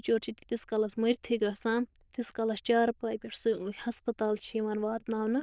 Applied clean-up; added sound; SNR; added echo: neural diffusion model UNIVERSE++.